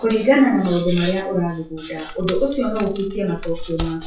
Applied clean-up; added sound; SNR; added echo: classical method WPE with log-MMSE.